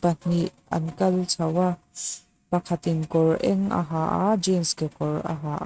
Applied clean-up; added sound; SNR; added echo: neural mask model RNNoise.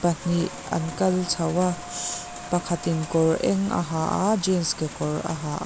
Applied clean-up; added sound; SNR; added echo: none; Squeak; 17 dB; none.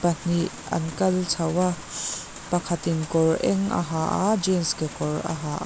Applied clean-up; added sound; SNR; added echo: none; none; none; none.